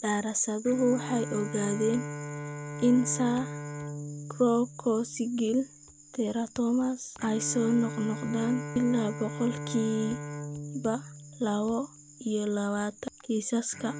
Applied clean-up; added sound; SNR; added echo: none; Bowed string instrument; 10 dB; none.